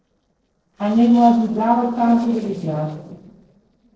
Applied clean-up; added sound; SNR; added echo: neural separator model SepFormer DNS4.